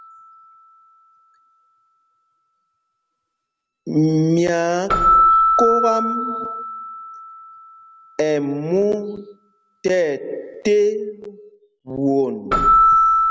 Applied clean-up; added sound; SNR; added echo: none; Keyboard (musical); -1 dB; none.